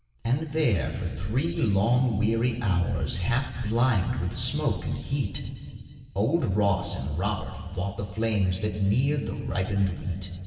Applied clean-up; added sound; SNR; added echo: none; none; none; reverberation time 2.7 s.